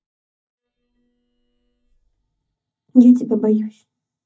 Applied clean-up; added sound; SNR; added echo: neural mask model DeepFilterNet 3.